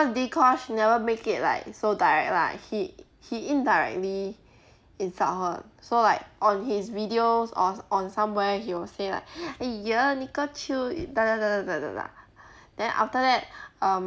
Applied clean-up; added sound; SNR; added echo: none; none; none; none.